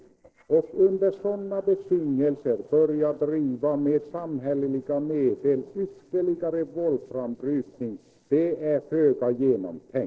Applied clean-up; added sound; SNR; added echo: neural separator model SepFormer DNS4.